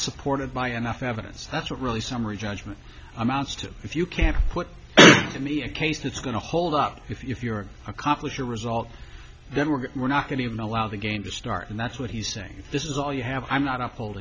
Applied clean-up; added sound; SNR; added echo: none; none; none; none.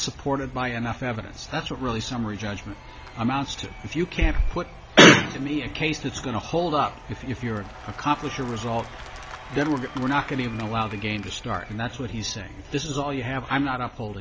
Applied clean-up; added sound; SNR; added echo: none; Applause / Crowd / Cheering; 19 dB; none.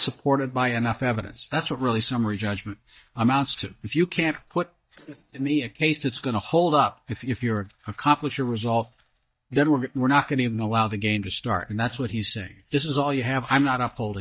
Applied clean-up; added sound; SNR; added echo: neural mask model DeepFilterNet 3.